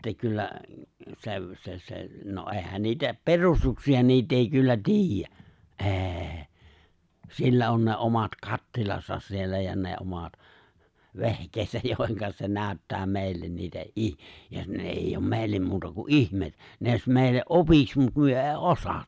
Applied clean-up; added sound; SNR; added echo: none; none; none; none.